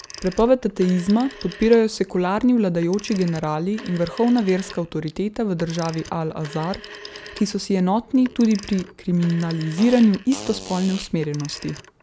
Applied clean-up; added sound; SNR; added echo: none; Fart + Telephone; 18 dB; none.